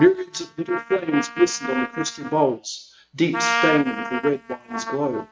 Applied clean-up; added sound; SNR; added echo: neural mask model RNNoise.